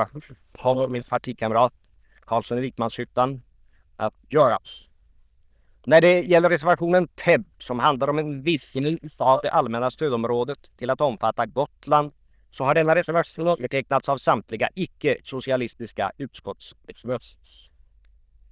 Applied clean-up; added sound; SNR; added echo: neural diffusion model UNIVERSE++.